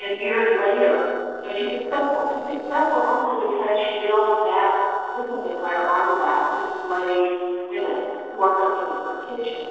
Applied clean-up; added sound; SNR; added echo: neural separator model SepFormer DNS4.